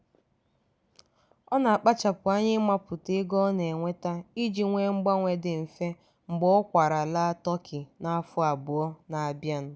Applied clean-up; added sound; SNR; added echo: none; none; none; none.